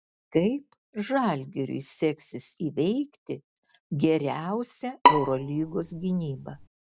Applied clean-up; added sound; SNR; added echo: none; Bowed string instrument; -3 dB; none.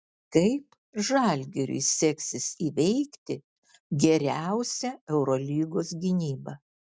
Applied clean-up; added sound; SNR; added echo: none; none; none; none.